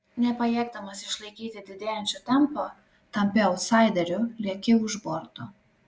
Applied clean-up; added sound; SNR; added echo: none; none; none; none.